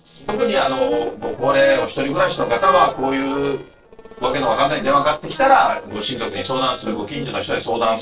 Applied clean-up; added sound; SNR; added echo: neural separator model SepFormer DNS4.